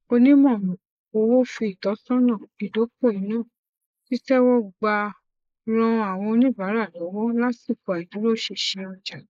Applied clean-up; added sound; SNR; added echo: neural mask model Resemble Enhance denoiser.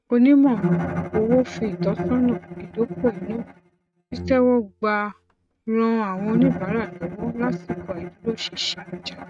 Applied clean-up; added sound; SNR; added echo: neural mask model RNNoise.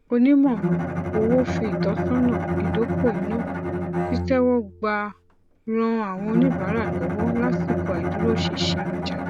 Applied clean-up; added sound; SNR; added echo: none; Bowed string instrument; 2 dB; none.